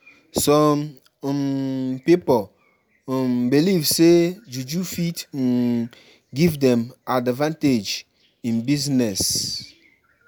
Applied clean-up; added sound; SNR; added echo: none; none; none; none.